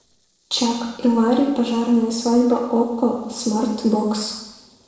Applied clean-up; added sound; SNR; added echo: neural separator model SepFormer DNS4.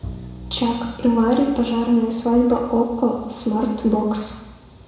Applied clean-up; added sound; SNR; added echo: none; Bowed string instrument; 17 dB; reverberation time 1.0 s.